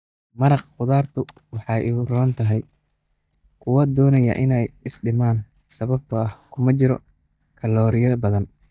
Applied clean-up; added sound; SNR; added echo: neural mask model DeepFilterNet 3.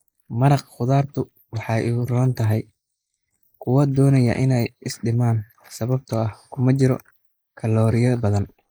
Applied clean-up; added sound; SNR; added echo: neural mask model Resemble Enhance denoiser.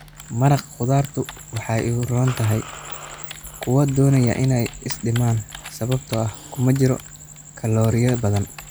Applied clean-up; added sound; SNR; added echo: none; Typing; 19 dB; none.